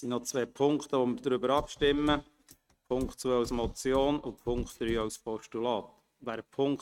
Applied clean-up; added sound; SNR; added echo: neural mask model RNNoise.